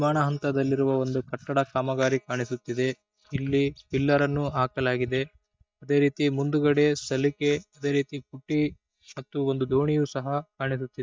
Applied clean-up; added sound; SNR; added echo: neural mask model DeepFilterNet 3.